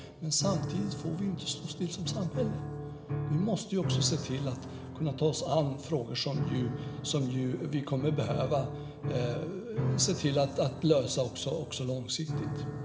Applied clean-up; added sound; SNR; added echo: none; Piano; 5 dB; reverberation time 2.7 s.